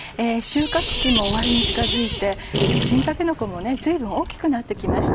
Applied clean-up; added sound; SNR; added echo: none; Sink (filling or washing); -2 dB; none.